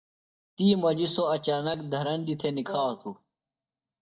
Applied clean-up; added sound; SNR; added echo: neural mask model DeepFilterNet 3.